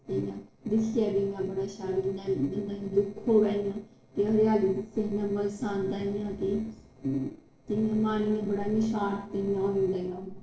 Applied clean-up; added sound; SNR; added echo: neural separator model SepFormer DNS4.